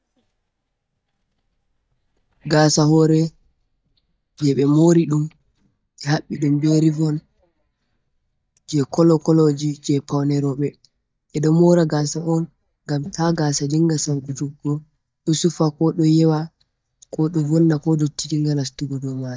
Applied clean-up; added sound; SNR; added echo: neural mask model DeepFilterNet 3.